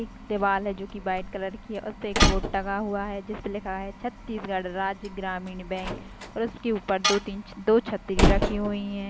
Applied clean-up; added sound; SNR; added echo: none; Slam + Tools; 0 dB; none.